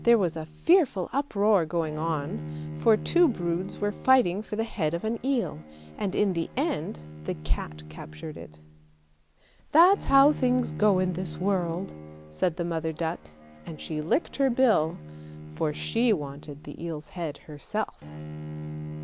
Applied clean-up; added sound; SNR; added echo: none; Bowed string instrument; 13 dB; none.